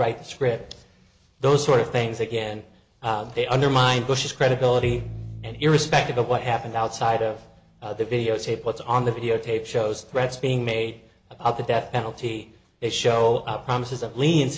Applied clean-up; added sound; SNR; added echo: none; Bowed string instrument; 15 dB; none.